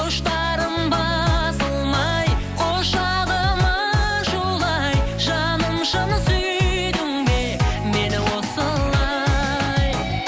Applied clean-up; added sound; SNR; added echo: none; Bird; 15 dB; none.